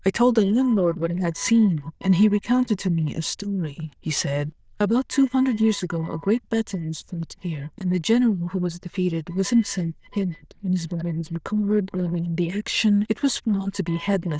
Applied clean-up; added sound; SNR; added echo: neural diffusion model UNIVERSE++.